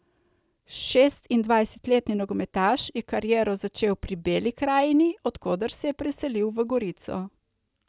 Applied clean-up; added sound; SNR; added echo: none; none; none; none.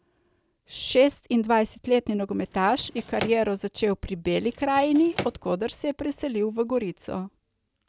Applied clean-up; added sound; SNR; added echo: none; Drawer open or close; 12 dB; none.